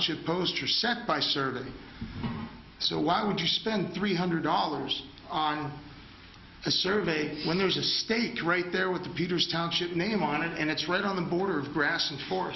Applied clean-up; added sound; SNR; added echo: none; none; none; none.